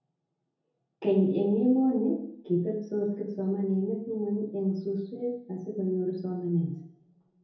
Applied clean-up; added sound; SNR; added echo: none; none; none; reverberation time 0.7 s.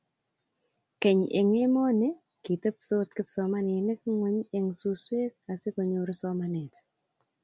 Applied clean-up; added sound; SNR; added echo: none; none; none; none.